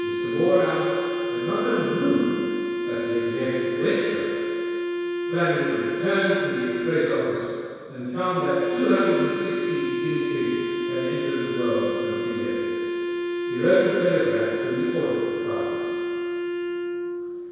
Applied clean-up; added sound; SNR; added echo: none; Wind instrument, woodwind instrument; 1 dB; reverberation time 2.0 s.